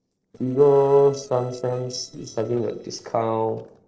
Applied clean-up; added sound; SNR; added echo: neural separator model SepFormer DNS4.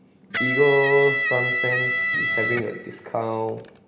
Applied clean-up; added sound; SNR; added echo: none; Electric guitar; 0 dB; none.